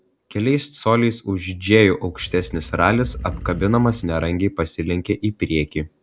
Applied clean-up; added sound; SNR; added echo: none; Animal; 13 dB; none.